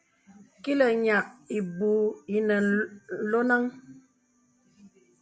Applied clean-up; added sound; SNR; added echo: none; none; none; none.